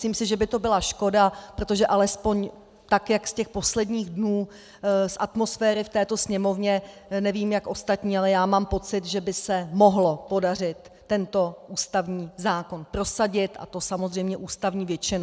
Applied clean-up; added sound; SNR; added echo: none; none; none; none.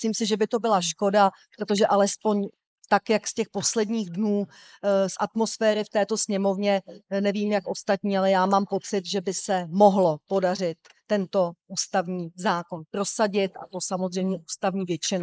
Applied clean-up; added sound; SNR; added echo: neural mask model Resemble Enhance denoiser.